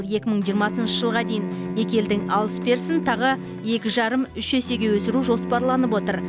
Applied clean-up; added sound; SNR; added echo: none; Bowed string instrument; 7 dB; none.